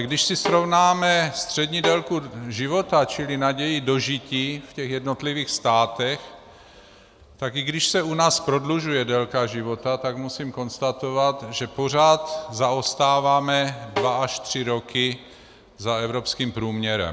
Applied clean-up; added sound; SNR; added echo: none; Snare drum; 10 dB; none.